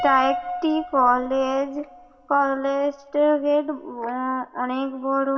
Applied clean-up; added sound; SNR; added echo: none; Piano; 13 dB; reverberation time 1.1 s.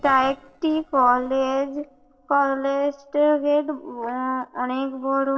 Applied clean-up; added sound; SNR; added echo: neural separator model SepFormer DNS4.